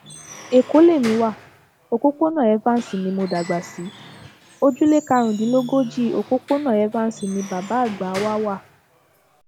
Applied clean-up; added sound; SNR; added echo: none; Squeak / Wood; 19 dB; none.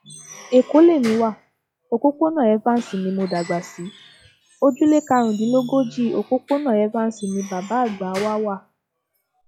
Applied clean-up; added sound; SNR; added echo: classical method log-MMSE.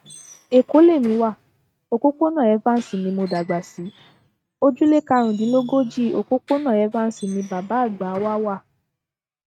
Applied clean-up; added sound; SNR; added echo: neural mask model RNNoise.